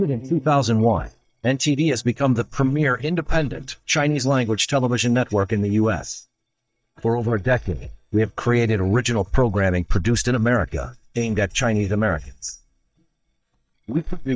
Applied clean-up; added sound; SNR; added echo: neural mask model DeepFilterNet 3.